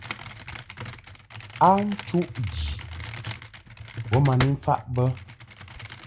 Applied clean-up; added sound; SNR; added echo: none; Computer keyboard; 11 dB; none.